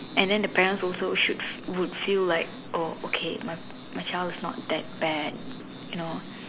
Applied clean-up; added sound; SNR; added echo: none; none; none; none.